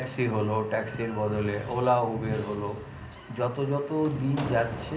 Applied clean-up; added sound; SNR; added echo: none; Slam; 15 dB; reverberation time 0.5 s.